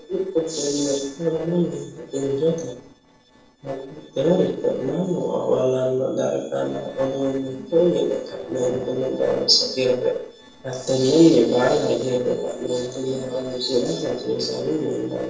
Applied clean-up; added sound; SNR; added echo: neural separator model SepFormer DNS4.